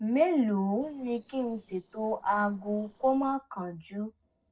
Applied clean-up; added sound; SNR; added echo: neural separator model SepFormer DNS4.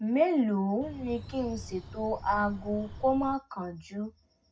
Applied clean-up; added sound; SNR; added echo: none; Bird; 13 dB; reverberation time 0.4 s.